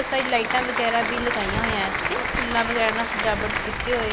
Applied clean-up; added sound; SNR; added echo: none; Applause; 1 dB; none.